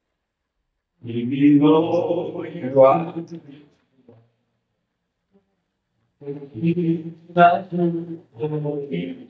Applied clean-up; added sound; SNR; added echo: neural mask model DeepFilterNet 3.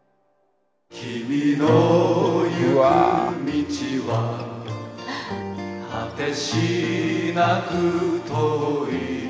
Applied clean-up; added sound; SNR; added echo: none; none; none; none.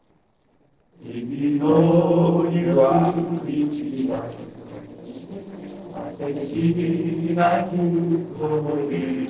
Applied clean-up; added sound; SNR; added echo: neural separator model SepFormer DNS4.